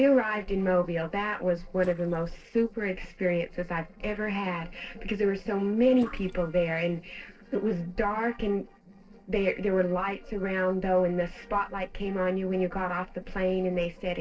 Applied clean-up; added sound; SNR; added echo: neural separator model SepFormer DNS4.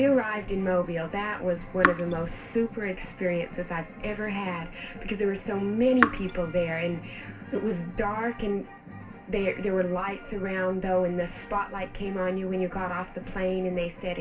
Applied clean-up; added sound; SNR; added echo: none; Raindrop / Drip; 2 dB; reverberation time 0.2 s.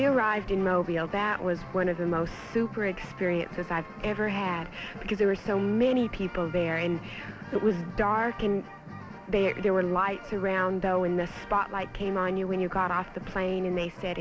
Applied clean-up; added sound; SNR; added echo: none; none; none; none.